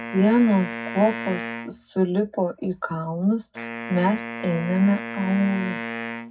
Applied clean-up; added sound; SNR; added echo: none; Wind instrument, woodwind instrument; 10 dB; reverberation time 0.4 s.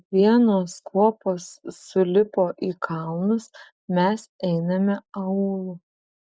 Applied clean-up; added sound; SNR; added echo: none; none; none; none.